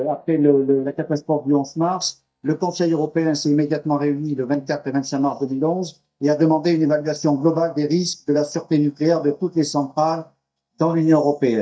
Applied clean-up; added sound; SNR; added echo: neural mask model DeepFilterNet 3.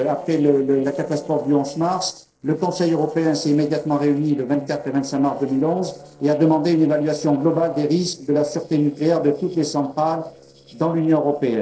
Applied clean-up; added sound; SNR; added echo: neural separator model SepFormer DNS4.